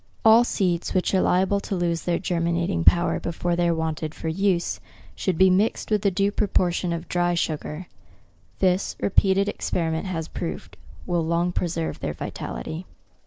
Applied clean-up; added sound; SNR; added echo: neural mask model Resemble Enhance denoiser.